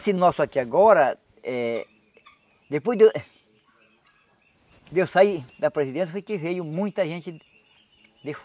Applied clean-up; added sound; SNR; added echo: none; none; none; none.